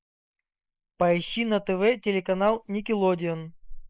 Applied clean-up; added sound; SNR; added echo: neural mask model Resemble Enhance denoiser.